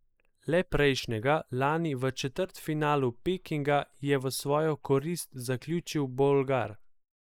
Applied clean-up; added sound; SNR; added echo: neural mask model Resemble Enhance denoiser.